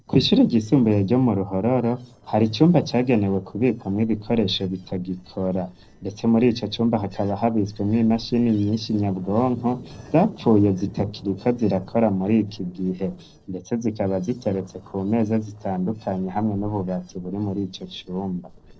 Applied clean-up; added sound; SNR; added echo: neural separator model SepFormer DNS4.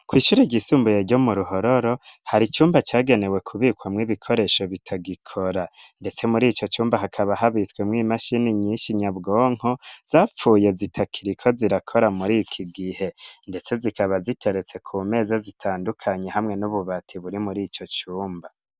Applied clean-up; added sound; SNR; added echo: none; none; none; none.